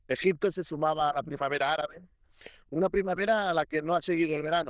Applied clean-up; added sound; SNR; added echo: neural diffusion model UNIVERSE++.